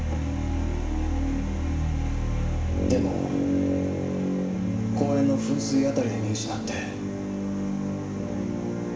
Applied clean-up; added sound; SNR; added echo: none; none; none; reverberation time 0.7 s.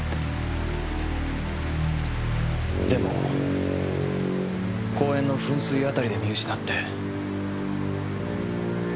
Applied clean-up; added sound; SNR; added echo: none; none; none; none.